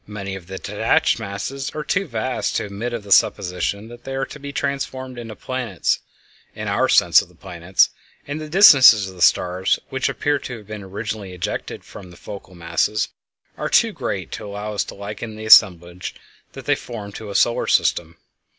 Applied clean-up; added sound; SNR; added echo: none; none; none; none.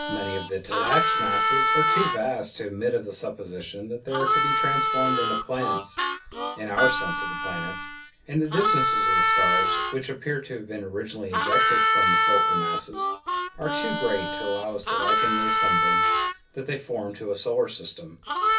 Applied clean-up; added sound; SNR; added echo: none; Harmonica; -3 dB; reverberation time 0.3 s.